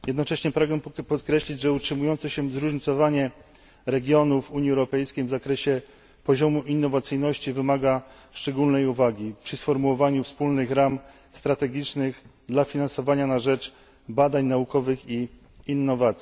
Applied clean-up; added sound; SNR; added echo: none; none; none; none.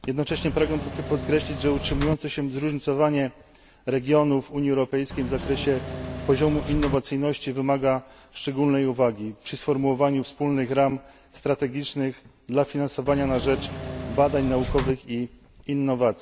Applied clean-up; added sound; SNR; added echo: none; Engine / Mechanisms; 6 dB; none.